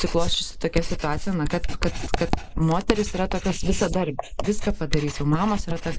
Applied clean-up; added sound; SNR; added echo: neural mask model Resemble Enhance denoiser.